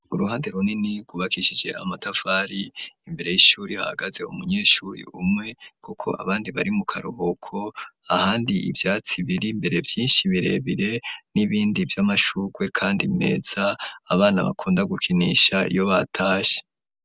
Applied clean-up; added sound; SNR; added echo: none; none; none; none.